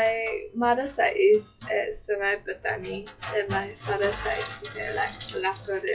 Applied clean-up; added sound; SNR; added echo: classical method log-MMSE.